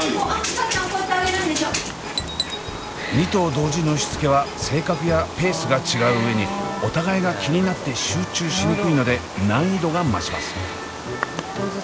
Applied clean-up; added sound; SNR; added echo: none; Wild animals; 10 dB; none.